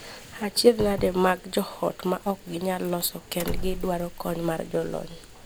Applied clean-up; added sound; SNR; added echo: none; Doorbell; 10 dB; none.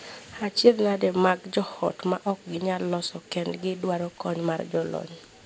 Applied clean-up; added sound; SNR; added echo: none; none; none; none.